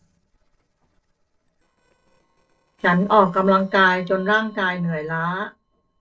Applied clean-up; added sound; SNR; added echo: neural separator model SepFormer DNS4.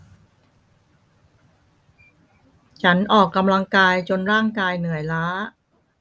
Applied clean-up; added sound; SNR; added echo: none; none; none; none.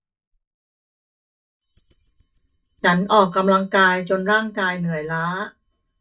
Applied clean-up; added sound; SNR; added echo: neural mask model DeepFilterNet 3.